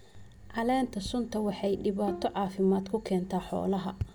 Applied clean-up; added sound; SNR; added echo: none; Bowed string instrument; 14 dB; none.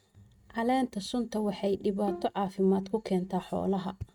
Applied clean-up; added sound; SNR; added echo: neural mask model RNNoise.